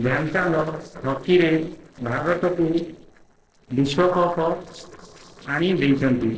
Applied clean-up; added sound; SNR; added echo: neural separator model SepFormer DNS4.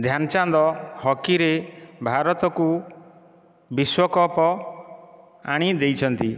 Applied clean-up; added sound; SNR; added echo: none; none; none; none.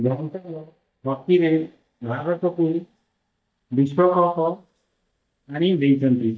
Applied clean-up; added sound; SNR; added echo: neural mask model DeepFilterNet 3.